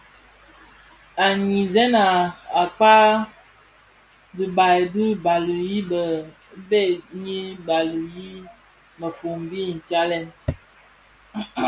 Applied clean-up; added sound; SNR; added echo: none; none; none; none.